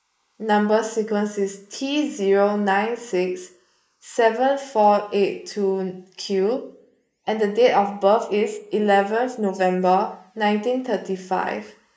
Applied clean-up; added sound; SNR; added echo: neural mask model Resemble Enhance denoiser.